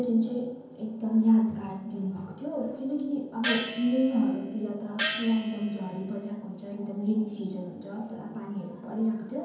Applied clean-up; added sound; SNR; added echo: none; Gong; 5 dB; reverberation time 0.9 s.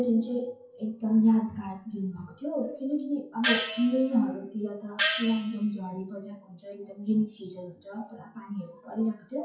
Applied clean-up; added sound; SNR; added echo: classical method WPE with log-MMSE.